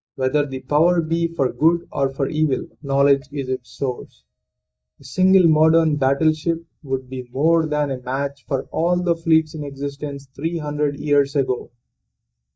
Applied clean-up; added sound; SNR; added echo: neural mask model DeepFilterNet 3.